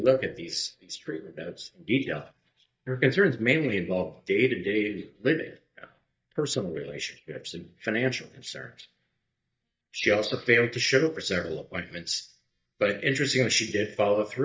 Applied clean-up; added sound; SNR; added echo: neural mask model DeepFilterNet 3.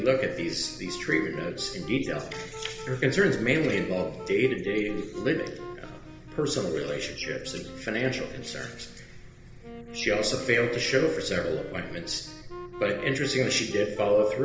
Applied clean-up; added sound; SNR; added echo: none; Wind instrument, woodwind instrument; 15 dB; reverberation time 1.4 s.